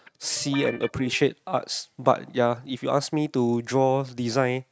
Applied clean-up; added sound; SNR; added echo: neural mask model RNNoise.